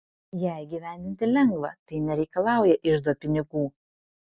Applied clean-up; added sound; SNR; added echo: none; none; none; none.